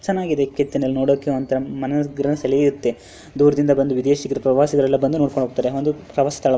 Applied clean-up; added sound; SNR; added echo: none; none; none; none.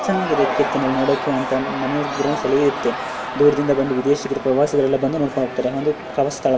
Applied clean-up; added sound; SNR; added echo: none; Crowd / Cheering; 7 dB; reverberation time 1.2 s.